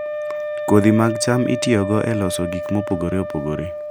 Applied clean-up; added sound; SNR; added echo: none; Wind instrument, woodwind instrument; 6 dB; none.